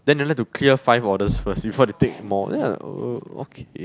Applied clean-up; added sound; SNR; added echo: none; Bass drum; 15 dB; none.